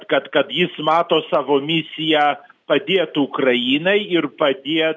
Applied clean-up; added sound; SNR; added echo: none; none; none; none.